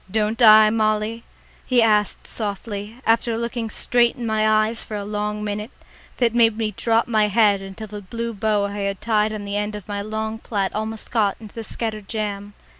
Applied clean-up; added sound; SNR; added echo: none; none; none; none.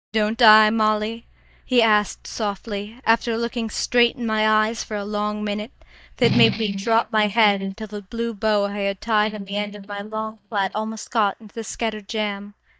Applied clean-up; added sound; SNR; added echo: neural mask model DeepFilterNet 3.